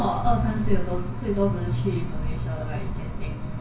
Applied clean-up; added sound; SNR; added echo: none; none; none; reverberation time 0.3 s.